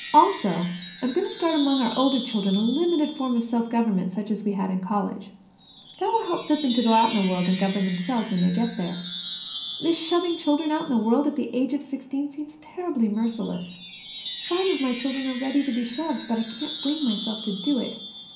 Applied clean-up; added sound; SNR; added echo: none; Wind chime; 3 dB; reverberation time 0.6 s.